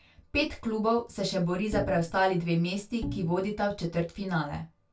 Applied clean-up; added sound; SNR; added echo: none; Bowed string instrument; 11 dB; reverberation time 0.2 s.